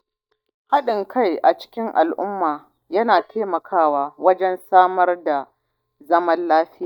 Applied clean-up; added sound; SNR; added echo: neural mask model DeepFilterNet 3.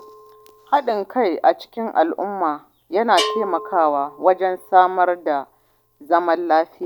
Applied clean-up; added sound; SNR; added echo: none; Bell; 15 dB; none.